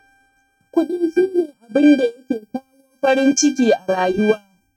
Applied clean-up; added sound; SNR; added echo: neural mask model RNNoise.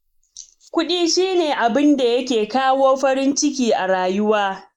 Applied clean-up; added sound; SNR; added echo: neural mask model Resemble Enhance denoiser.